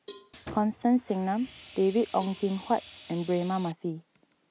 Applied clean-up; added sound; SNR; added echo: none; Cowbell + Sawing; 17 dB; none.